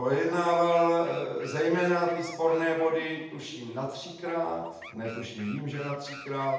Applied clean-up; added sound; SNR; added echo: none; Animal; 18 dB; reverberation time 0.8 s.